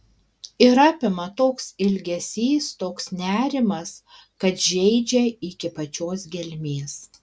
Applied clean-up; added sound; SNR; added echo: none; none; none; none.